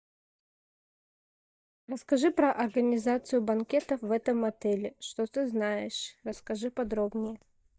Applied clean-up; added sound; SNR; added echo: neural mask model DeepFilterNet 3.